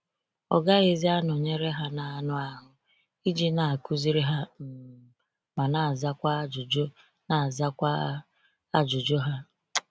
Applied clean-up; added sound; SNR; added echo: none; none; none; none.